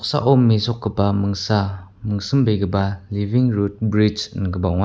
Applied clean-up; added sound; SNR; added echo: none; none; none; none.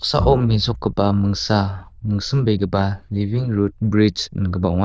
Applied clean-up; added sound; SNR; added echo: neural diffusion model UNIVERSE++.